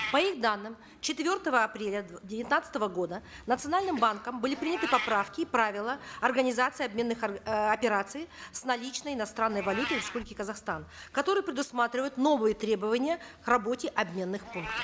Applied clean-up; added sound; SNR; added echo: none; Meow; 14 dB; none.